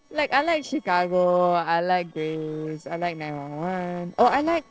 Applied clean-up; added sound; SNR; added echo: neural separator model SepFormer DNS4.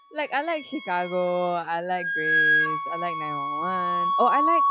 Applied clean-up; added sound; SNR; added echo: classical method log-MMSE.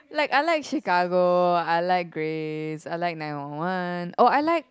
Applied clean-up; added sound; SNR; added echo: none; none; none; none.